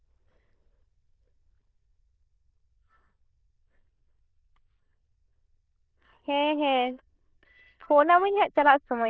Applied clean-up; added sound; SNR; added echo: neural diffusion model UNIVERSE++.